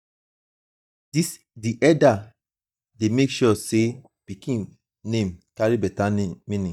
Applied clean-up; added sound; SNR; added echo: neural mask model DeepFilterNet 3.